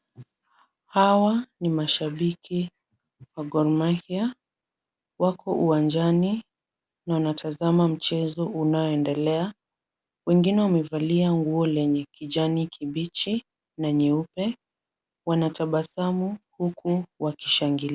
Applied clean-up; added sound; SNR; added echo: none; none; none; none.